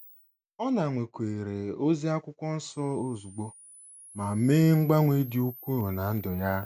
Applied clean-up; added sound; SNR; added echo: none; Camera; 15 dB; none.